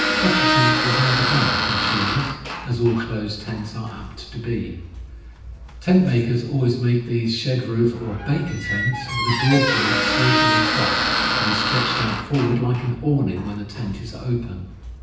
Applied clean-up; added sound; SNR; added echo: none; Squeak; 1 dB; reverberation time 0.9 s.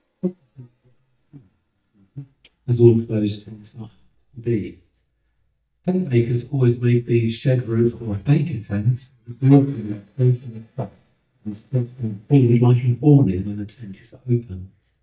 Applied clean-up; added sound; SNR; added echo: neural mask model DeepFilterNet 3.